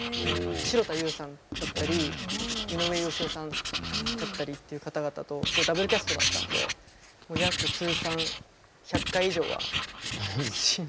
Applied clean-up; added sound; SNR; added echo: none; Writing; 1 dB; none.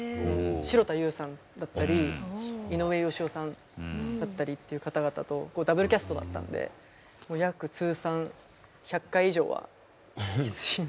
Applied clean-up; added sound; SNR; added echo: none; none; none; none.